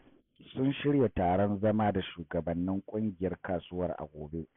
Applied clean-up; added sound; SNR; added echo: neural mask model Resemble Enhance denoiser.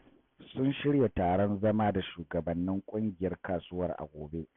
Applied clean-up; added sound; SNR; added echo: none; none; none; none.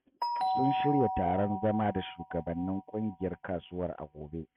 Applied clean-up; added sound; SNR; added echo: neural mask model RNNoise.